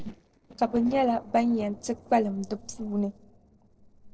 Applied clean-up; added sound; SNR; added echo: neural separator model SepFormer DNS4.